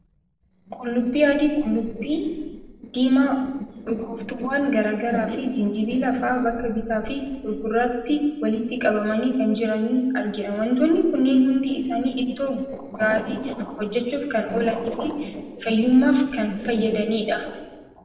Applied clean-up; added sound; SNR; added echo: neural separator model SepFormer DNS4.